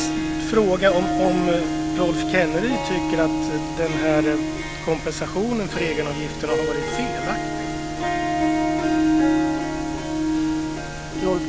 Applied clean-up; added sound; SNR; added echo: none; Harp; -1 dB; none.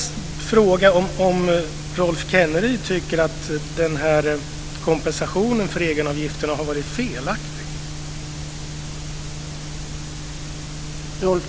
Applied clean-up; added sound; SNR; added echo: none; none; none; none.